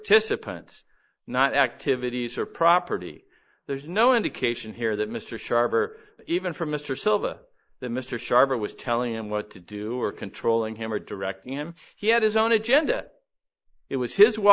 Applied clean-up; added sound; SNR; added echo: neural mask model Resemble Enhance denoiser.